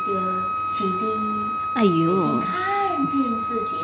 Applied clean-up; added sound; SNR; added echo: none; Wind instrument, woodwind instrument; 1 dB; none.